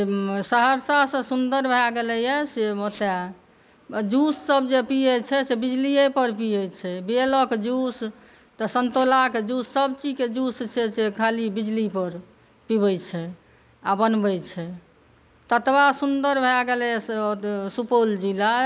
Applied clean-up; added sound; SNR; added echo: none; Squeak; 17 dB; none.